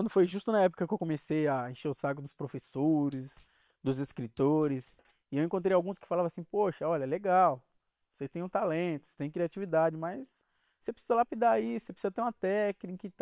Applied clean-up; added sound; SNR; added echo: neural separator model SepFormer WHAM!.